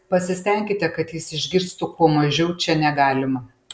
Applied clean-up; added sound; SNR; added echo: none; none; none; none.